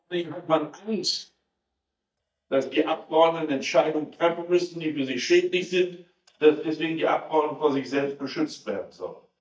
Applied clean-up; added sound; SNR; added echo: neural mask model DeepFilterNet 3.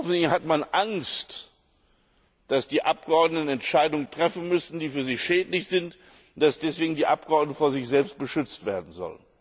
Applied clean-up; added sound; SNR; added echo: none; none; none; none.